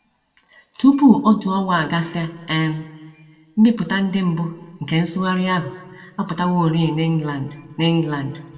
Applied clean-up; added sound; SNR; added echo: none; none; none; reverberation time 1.2 s.